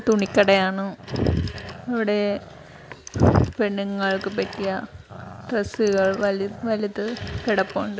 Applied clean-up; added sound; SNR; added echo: none; Telephone + Growling; 17 dB; none.